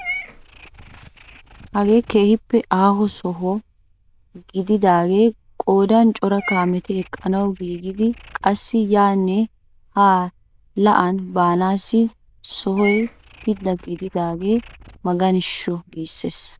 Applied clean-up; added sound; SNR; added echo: neural diffusion model UNIVERSE++.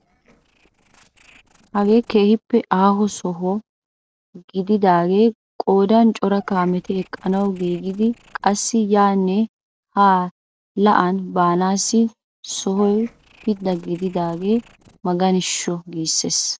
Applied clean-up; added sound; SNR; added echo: neural separator model SepFormer DNS4.